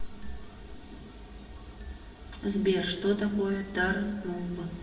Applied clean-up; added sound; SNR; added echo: none; Marimba, xylophone; 16 dB; reverberation time 0.9 s.